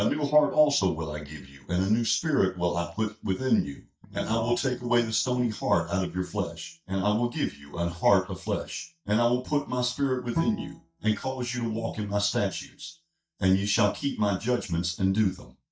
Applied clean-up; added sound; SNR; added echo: neural mask model DeepFilterNet 3.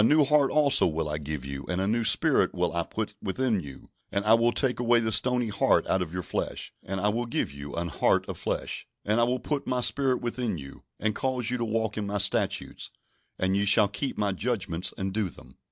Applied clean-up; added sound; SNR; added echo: none; none; none; none.